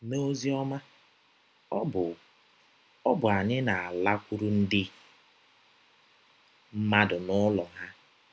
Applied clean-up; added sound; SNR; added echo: none; none; none; none.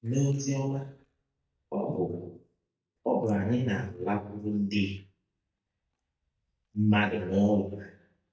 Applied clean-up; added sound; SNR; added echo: neural mask model DeepFilterNet 3.